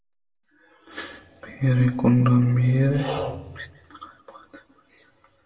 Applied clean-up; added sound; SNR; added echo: none; none; none; reverberation time 1.0 s.